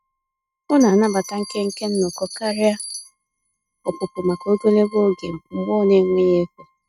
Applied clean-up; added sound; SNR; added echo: neural mask model RNNoise.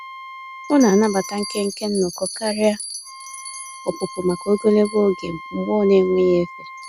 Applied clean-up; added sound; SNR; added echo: none; Bell + Wind instrument, woodwind instrument; 14 dB; none.